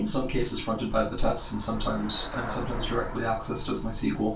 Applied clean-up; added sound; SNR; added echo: none; Traffic noise, roadway noise / Bicycle; 14 dB; reverberation time 0.2 s.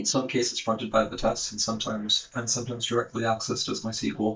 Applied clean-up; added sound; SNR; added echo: neural mask model DeepFilterNet 3.